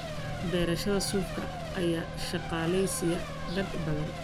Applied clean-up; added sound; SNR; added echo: none; Boat, Water vehicle + Race car, auto racing / Accelerating, revving, vroom / Mechanisms; 4 dB; none.